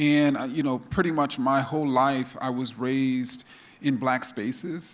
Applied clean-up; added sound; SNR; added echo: none; none; none; none.